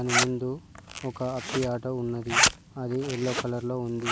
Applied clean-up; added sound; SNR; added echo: none; Zipper (clothing); 0 dB; none.